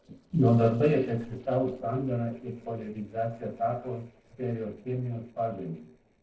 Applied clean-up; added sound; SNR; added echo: neural separator model SepFormer DNS4.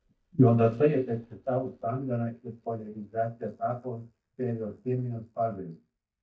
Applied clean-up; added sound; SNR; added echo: neural mask model DeepFilterNet 3.